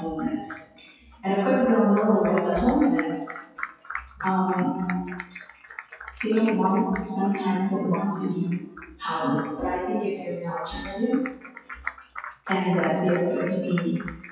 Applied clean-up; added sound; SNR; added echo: classical method WPE with log-MMSE.